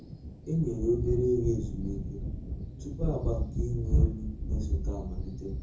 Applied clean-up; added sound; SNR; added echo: none; Thunder; -2 dB; reverberation time 0.5 s.